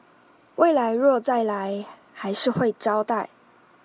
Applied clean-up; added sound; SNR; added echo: none; none; none; none.